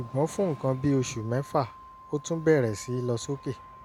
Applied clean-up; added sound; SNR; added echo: none; Organ + Train; 19 dB; none.